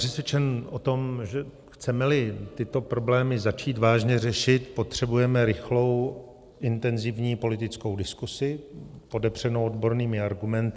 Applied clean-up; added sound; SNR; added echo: none; none; none; none.